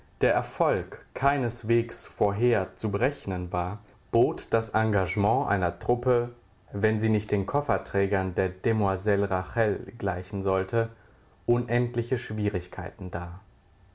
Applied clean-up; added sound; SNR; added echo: none; none; none; none.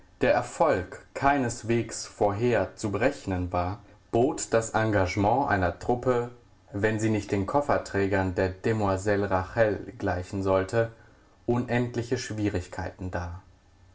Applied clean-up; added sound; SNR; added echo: none; none; none; reverberation time 0.1 s.